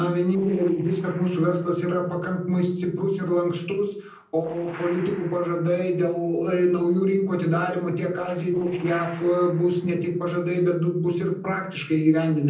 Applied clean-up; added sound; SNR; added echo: neural separator model SepFormer DNS4.